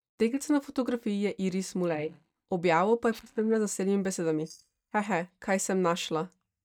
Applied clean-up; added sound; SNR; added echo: neural mask model DeepFilterNet 3.